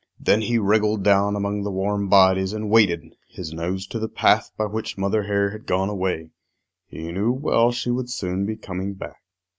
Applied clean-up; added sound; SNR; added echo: none; none; none; none.